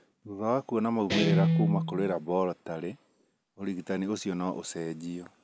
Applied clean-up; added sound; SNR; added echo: none; Guitar; 0 dB; none.